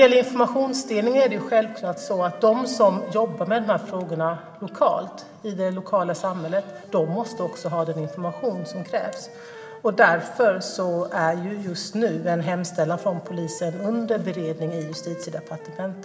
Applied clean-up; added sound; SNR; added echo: none; Wind instrument, woodwind instrument; 18 dB; reverberation time 2.2 s.